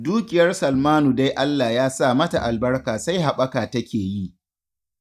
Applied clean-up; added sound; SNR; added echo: neural mask model DeepFilterNet 3.